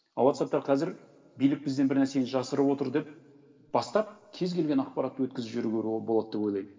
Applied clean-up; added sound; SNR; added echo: none; none; none; reverberation time 2.9 s.